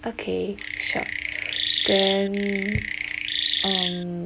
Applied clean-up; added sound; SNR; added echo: none; Chirp, tweet; -1 dB; none.